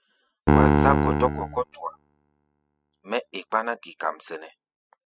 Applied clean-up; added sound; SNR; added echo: classical method spectral subtraction.